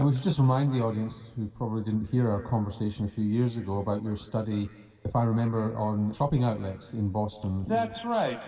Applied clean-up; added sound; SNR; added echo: none; none; none; reverberation time 2.0 s.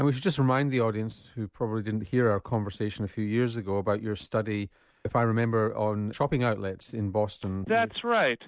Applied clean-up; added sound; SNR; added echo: none; none; none; none.